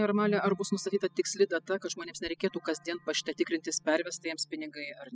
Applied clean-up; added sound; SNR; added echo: classical method spectral subtraction.